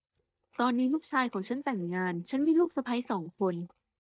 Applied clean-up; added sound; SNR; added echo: neural mask model DeepFilterNet 3.